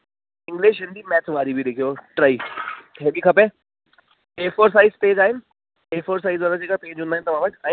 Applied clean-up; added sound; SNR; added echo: none; none; none; none.